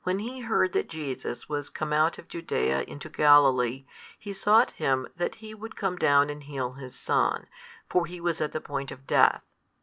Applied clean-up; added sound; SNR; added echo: none; none; none; none.